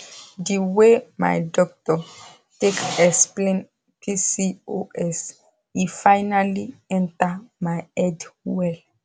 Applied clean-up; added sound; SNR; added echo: none; none; none; none.